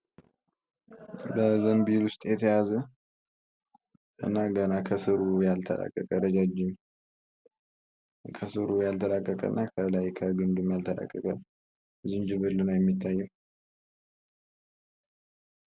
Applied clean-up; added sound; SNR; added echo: none; none; none; none.